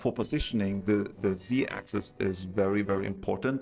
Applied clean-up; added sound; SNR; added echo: neural separator model SepFormer DNS4.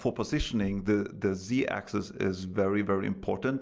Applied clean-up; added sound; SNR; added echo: none; none; none; none.